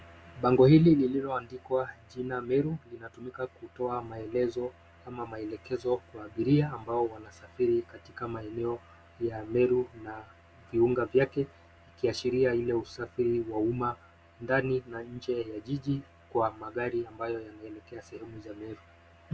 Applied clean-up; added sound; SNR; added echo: none; none; none; none.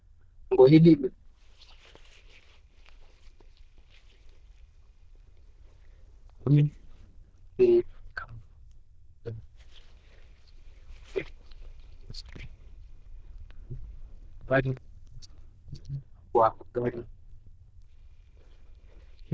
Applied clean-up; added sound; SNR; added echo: neural diffusion model UNIVERSE++.